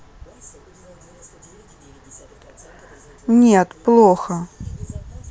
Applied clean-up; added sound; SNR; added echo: none; none; none; none.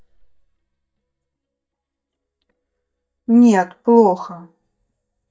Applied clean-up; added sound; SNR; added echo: neural mask model DeepFilterNet 3.